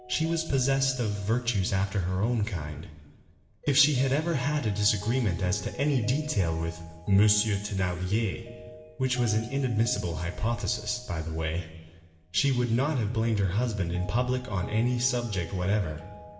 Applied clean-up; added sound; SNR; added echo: none; Mallet percussion; 19 dB; reverberation time 1.3 s.